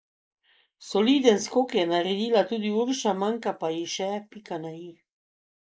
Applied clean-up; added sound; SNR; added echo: neural mask model Resemble Enhance denoiser.